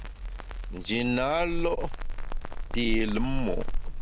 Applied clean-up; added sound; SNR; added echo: none; Crackle; -1 dB; none.